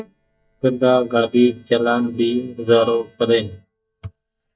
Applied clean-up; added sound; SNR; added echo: neural mask model DeepFilterNet 3.